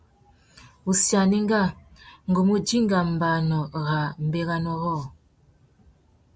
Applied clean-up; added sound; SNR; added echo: none; none; none; none.